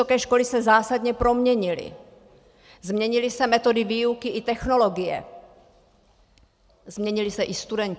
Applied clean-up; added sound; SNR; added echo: none; none; none; none.